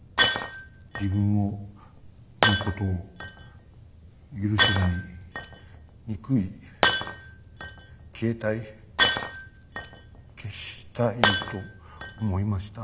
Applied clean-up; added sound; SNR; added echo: none; Shatter; 0 dB; none.